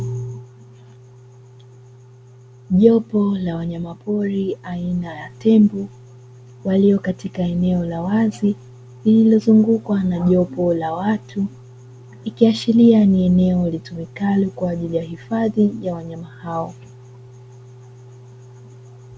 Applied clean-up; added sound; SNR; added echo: none; none; none; none.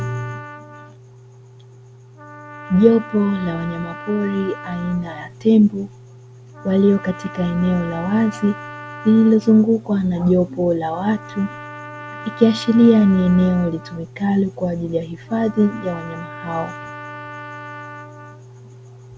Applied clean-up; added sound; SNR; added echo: none; Trumpet; 17 dB; none.